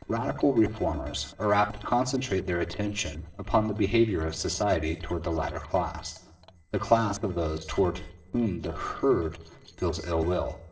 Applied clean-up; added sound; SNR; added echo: neural separator model SepFormer DNS4.